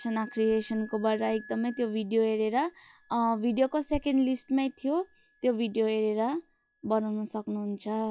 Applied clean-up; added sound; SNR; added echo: classical method log-MMSE.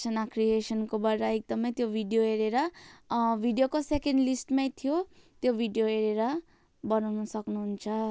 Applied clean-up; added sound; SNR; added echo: none; none; none; none.